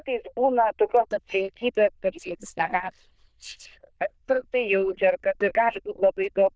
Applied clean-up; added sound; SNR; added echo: neural diffusion model UNIVERSE++.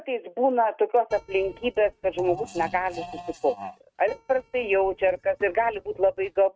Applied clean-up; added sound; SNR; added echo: neural mask model RNNoise.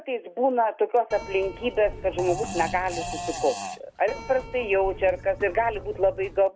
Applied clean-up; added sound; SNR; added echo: none; Fart + Keyboard (musical); 11 dB; none.